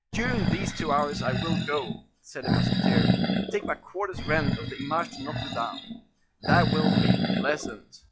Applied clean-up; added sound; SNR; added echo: classical method log-MMSE.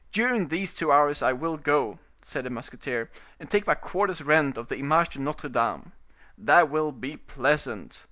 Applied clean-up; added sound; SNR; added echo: none; none; none; none.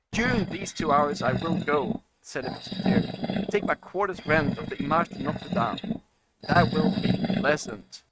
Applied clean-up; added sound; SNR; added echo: neural mask model RNNoise.